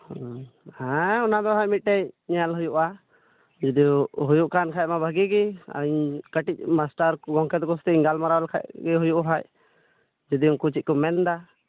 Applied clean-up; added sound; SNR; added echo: none; none; none; none.